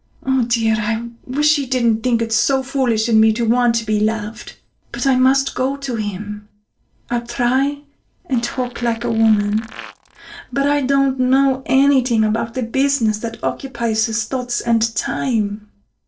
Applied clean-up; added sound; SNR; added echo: neural separator model SepFormer DNS4.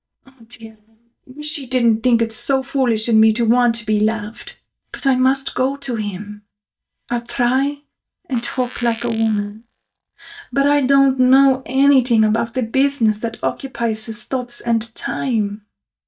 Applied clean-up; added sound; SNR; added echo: neural mask model DeepFilterNet 3.